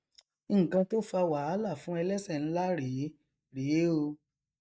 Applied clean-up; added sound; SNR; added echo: neural mask model DeepFilterNet 3.